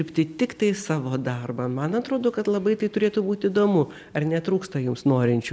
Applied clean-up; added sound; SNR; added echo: none; none; none; none.